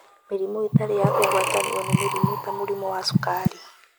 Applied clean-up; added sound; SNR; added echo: none; Breathing; -3 dB; none.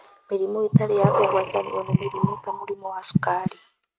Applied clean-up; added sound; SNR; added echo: neural mask model RNNoise.